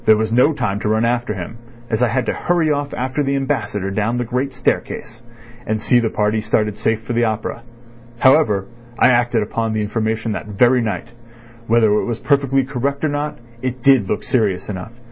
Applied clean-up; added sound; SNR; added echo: none; none; none; none.